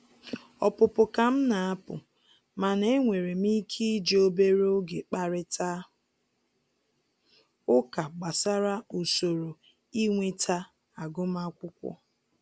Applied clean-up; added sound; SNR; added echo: none; none; none; none.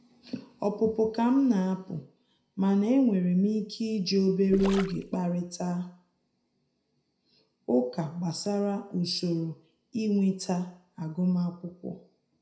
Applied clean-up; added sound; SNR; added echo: none; Gurgling; 11 dB; reverberation time 0.4 s.